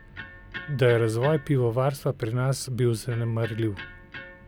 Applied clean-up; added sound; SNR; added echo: none; Electric guitar; 18 dB; none.